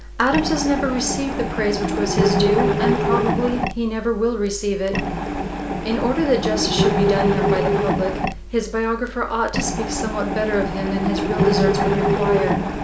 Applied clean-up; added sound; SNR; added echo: none; Mechanisms; -1 dB; reverberation time 0.4 s.